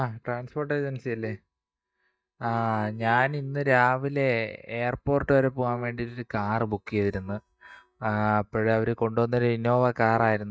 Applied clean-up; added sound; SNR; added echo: neural mask model DeepFilterNet 3.